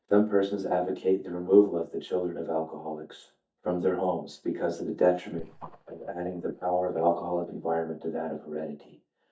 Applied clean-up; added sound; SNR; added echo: neural mask model DeepFilterNet 3.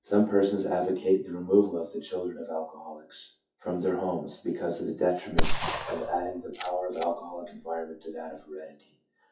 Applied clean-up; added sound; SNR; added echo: classical method WPE with log-MMSE.